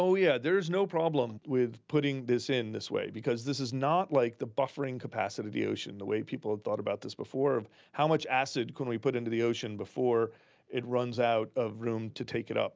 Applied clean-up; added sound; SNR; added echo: none; none; none; none.